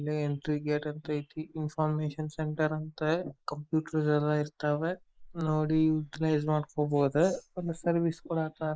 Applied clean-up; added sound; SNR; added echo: neural mask model Resemble Enhance denoiser.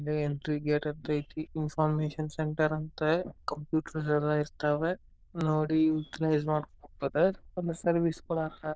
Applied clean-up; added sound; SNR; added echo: neural diffusion model UNIVERSE++.